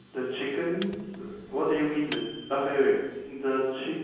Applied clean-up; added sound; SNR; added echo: none; Microwave oven; 16 dB; reverberation time 1.3 s.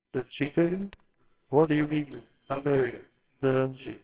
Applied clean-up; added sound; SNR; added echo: neural separator model SepFormer WHAMR!.